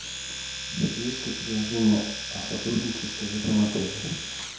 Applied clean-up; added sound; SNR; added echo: none; Domestic sounds, home sounds; 6 dB; reverberation time 0.7 s.